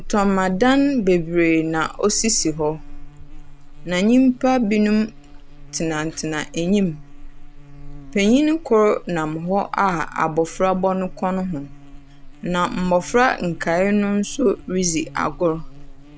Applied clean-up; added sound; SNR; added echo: none; Buzz; 15 dB; none.